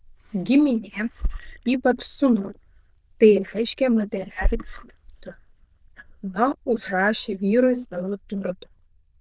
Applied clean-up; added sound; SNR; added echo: neural diffusion model UNIVERSE++.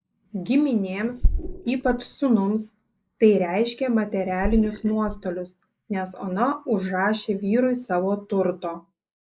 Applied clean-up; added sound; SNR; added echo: neural mask model Resemble Enhance denoiser.